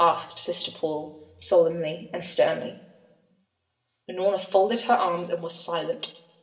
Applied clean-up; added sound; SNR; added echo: none; none; none; reverberation time 1.1 s.